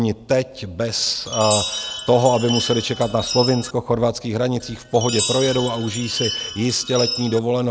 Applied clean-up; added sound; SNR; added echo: none; Chime; 7 dB; none.